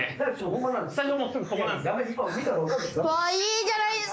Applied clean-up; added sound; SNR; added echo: neural mask model Resemble Enhance denoiser.